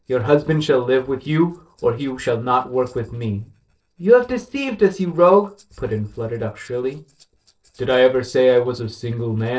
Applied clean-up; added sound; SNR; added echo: neural separator model SepFormer DNS4.